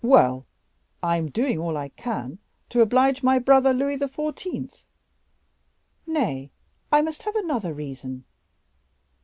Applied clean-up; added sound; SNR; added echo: none; none; none; none.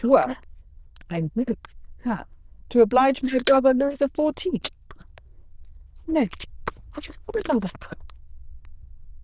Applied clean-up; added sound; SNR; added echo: neural diffusion model UNIVERSE++.